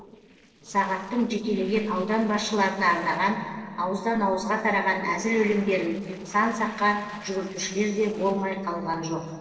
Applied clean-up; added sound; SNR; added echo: neural separator model SepFormer DNS4.